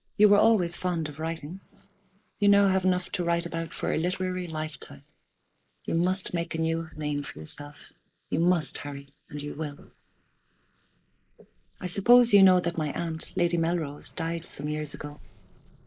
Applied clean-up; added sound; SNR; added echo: neural mask model Resemble Enhance denoiser.